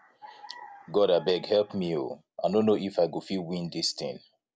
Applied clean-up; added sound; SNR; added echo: none; none; none; none.